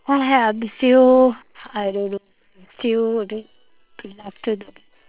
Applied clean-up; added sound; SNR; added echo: neural separator model SepFormer WHAM!.